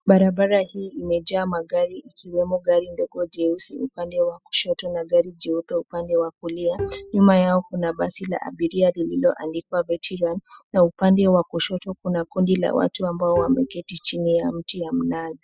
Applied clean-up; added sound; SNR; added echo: classical method spectral subtraction.